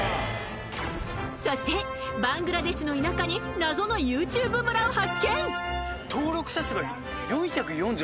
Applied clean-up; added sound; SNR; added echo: none; none; none; none.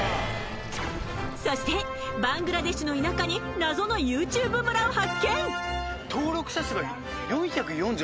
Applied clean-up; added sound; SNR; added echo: none; Sink (filling or washing); 18 dB; none.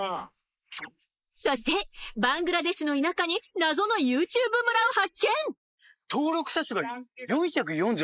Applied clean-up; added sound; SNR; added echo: neural mask model Resemble Enhance denoiser.